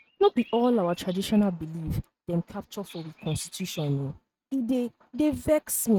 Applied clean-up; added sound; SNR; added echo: neural mask model RNNoise.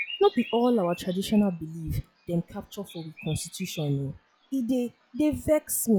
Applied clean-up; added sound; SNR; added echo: classical method log-MMSE.